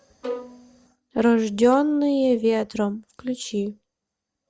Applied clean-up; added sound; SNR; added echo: none; Bowed string instrument; 12 dB; none.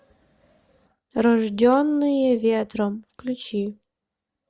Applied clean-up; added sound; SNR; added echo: none; none; none; none.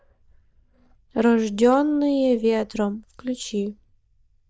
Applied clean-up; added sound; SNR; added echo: neural diffusion model UNIVERSE++.